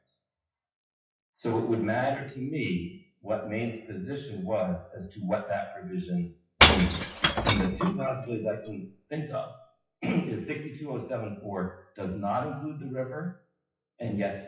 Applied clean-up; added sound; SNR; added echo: classical method WPE with log-MMSE.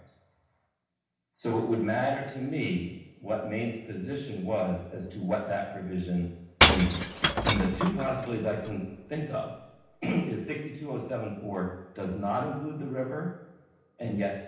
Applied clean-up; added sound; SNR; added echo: none; Shatter / Crushing; -3 dB; reverberation time 0.9 s.